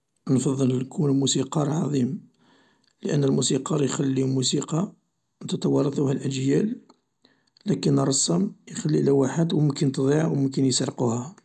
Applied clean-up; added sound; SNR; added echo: none; none; none; none.